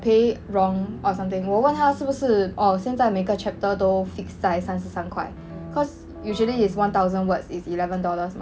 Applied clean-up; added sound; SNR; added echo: none; Keyboard (musical); 19 dB; none.